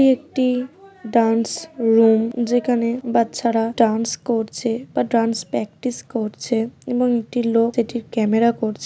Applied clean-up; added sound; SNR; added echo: none; none; none; none.